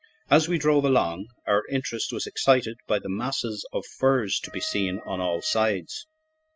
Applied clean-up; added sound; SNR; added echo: classical method spectral subtraction.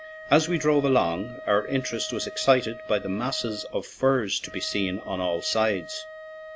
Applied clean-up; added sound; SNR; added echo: none; Wind instrument, woodwind instrument; 15 dB; none.